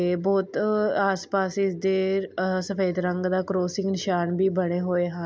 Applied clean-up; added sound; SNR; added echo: none; none; none; none.